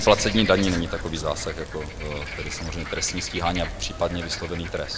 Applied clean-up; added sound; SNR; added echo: none; Frog; 7 dB; none.